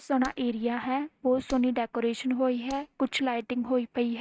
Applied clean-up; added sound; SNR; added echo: neural mask model RNNoise.